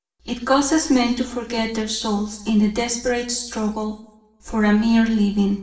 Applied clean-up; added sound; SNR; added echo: none; none; none; reverberation time 0.8 s.